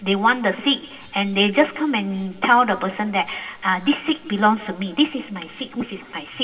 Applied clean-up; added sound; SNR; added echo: none; none; none; reverberation time 1.7 s.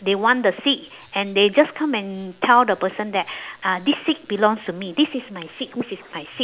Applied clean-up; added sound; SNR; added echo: none; none; none; none.